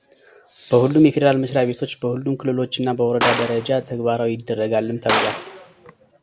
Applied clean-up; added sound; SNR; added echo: none; Gunshot, gunfire; 6 dB; none.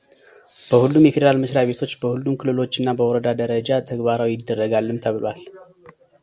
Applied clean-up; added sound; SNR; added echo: none; none; none; none.